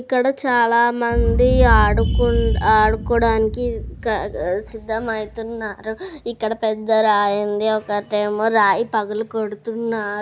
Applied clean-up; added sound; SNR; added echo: none; Boom; 5 dB; none.